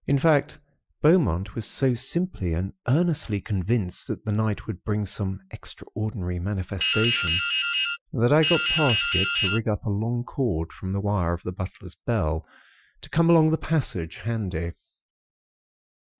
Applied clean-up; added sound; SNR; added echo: classical method Wiener filter.